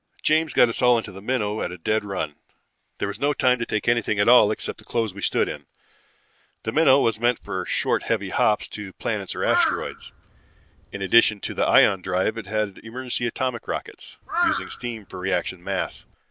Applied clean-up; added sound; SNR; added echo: none; Crow; 6 dB; none.